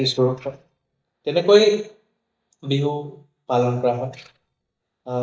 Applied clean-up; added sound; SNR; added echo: neural mask model DeepFilterNet 3.